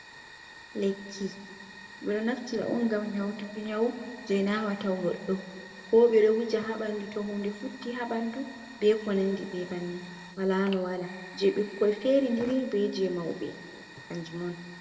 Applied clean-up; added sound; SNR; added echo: none; Fire; 18 dB; reverberation time 2.1 s.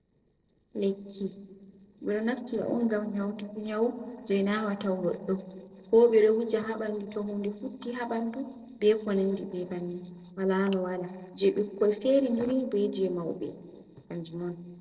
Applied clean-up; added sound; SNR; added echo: neural separator model SepFormer DNS4.